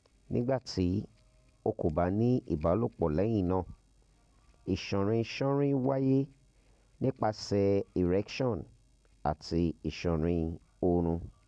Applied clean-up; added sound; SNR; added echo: none; none; none; none.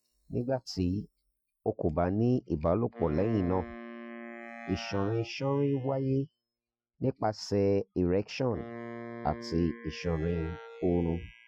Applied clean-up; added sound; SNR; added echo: classical method Wiener filter.